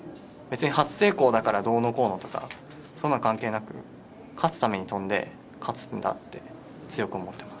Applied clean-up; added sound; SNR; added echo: none; none; none; none.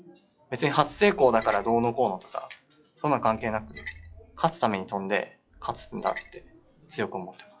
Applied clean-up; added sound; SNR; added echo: classical method log-MMSE.